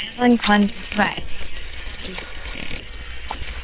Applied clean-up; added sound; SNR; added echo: neural separator model SepFormer WHAM!.